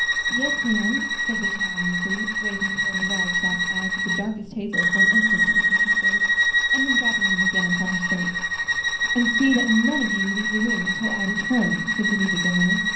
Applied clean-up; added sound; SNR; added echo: none; Bowed string instrument; -4 dB; reverberation time 0.6 s.